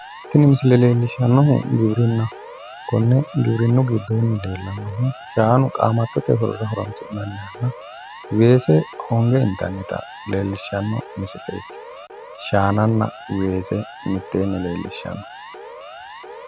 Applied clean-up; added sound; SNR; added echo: none; Siren; 17 dB; none.